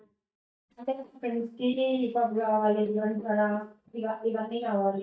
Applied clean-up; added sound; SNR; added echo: neural mask model DeepFilterNet 3.